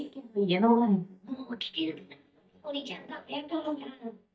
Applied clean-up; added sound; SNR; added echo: neural mask model DeepFilterNet 3.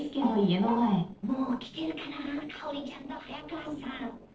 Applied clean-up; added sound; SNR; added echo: neural separator model SepFormer DNS4.